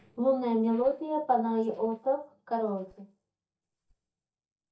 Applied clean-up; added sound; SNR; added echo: neural mask model DeepFilterNet 3.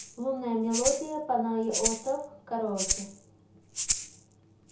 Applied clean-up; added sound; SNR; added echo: none; Rattle (instrument); 3 dB; reverberation time 0.6 s.